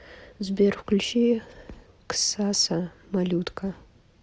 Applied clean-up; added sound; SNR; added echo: none; none; none; none.